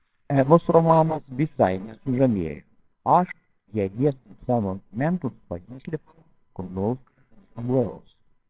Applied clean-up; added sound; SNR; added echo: neural separator model SepFormer WHAMR!.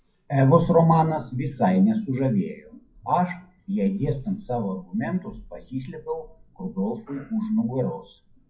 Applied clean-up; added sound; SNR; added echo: classical method WPE with log-MMSE.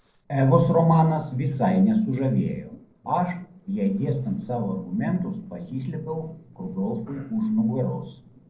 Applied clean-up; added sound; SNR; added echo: neural separator model SepFormer DNS4.